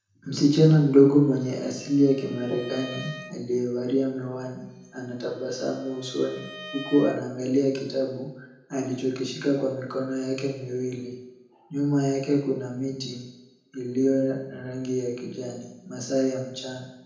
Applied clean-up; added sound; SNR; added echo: none; Bowed string instrument; 19 dB; reverberation time 0.9 s.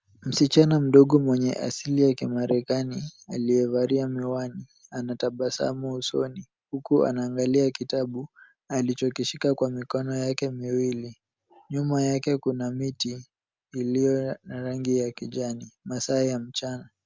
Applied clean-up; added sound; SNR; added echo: none; none; none; none.